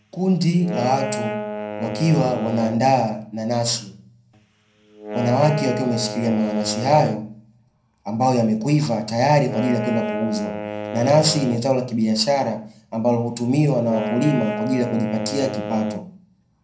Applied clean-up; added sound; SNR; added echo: none; Wind instrument, woodwind instrument; 9 dB; reverberation time 0.5 s.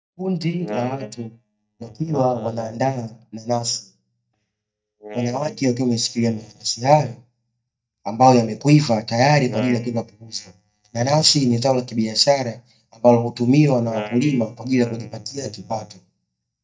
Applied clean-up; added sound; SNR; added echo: neural mask model DeepFilterNet 3.